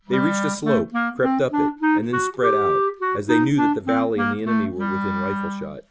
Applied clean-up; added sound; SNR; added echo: none; Wind instrument, woodwind instrument; -3 dB; none.